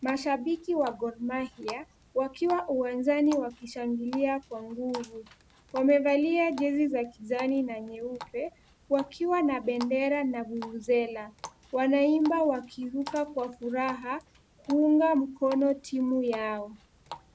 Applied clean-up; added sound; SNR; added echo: none; Water tap, faucet; 20 dB; none.